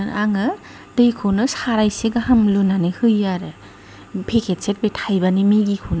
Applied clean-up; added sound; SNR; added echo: none; none; none; none.